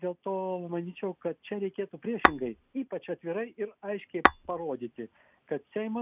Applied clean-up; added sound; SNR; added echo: none; Tap / Glass; -4 dB; none.